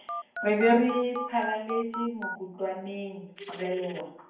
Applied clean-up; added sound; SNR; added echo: none; Telephone; 10 dB; reverberation time 0.9 s.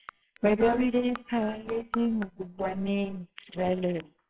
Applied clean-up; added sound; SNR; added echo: neural separator model SepFormer WHAMR!.